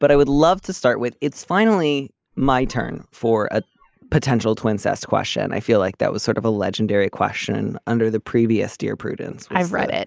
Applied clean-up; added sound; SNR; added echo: neural mask model Resemble Enhance denoiser.